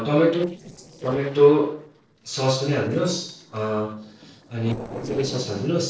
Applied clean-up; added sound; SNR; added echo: neural separator model SepFormer DNS4.